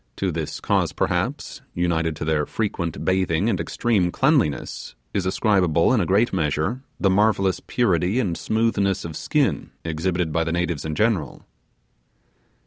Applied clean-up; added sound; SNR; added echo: none; none; none; none.